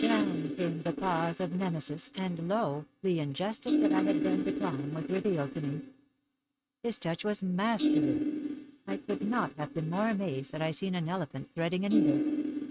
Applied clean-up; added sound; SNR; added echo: neural mask model RNNoise.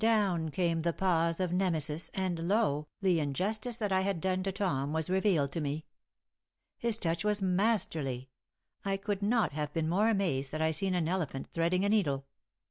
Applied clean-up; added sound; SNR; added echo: none; none; none; none.